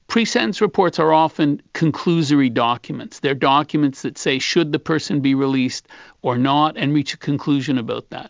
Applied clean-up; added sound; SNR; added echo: none; none; none; none.